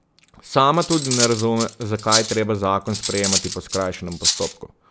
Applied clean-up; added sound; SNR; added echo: none; Cutlery, silverware; 3 dB; none.